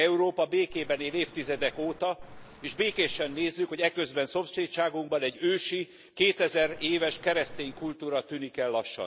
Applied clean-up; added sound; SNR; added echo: none; Cricket; 9 dB; none.